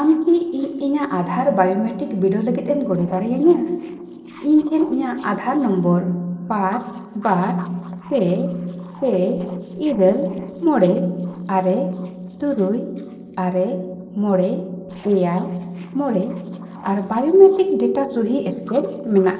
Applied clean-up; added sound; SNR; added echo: neural separator model SepFormer DNS4.